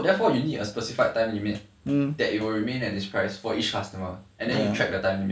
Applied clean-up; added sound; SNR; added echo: none; none; none; none.